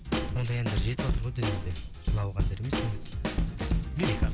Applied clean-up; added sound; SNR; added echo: none; Snare drum / Drum kit; -2 dB; none.